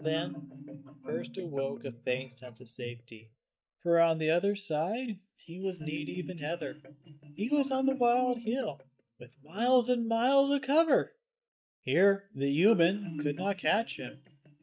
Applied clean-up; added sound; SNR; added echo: neural mask model DeepFilterNet 3.